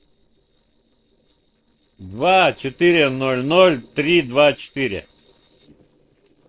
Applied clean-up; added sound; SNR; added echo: neural separator model SepFormer DNS4.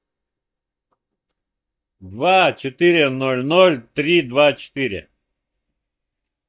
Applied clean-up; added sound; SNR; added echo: neural mask model DeepFilterNet 3.